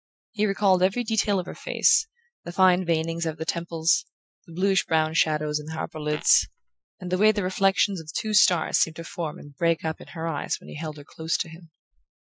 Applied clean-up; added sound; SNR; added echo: classical method Wiener filter.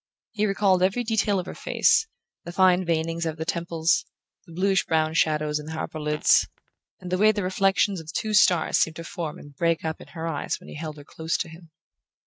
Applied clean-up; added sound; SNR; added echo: neural mask model RNNoise.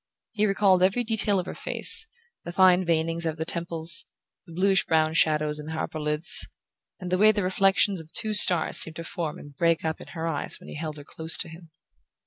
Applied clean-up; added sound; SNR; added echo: none; none; none; none.